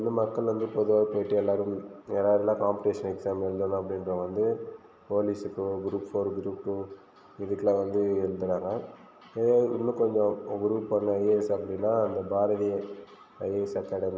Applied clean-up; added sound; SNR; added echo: none; none; none; none.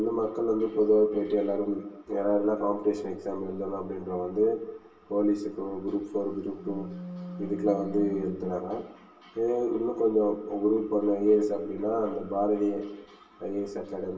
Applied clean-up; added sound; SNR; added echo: none; Wind instrument, woodwind instrument; 13 dB; reverberation time 0.1 s.